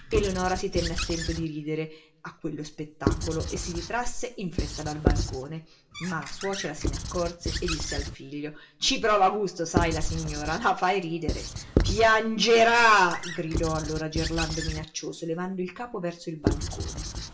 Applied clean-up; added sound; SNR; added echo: none; Squeak / Writing; 5 dB; reverberation time 0.4 s.